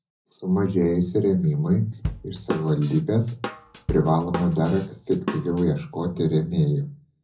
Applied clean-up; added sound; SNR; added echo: none; Drum / Drum kit; 10 dB; reverberation time 0.4 s.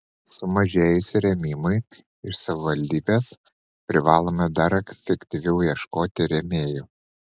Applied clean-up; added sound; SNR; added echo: none; none; none; none.